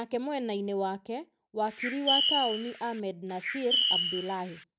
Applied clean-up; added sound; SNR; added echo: none; Bird; -2 dB; none.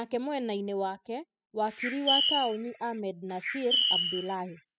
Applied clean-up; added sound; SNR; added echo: classical method spectral subtraction.